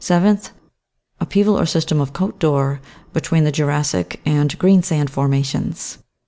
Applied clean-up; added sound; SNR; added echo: none; none; none; none.